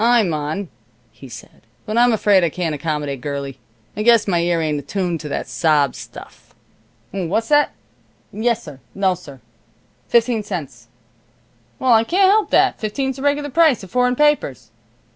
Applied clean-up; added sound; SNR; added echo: none; none; none; none.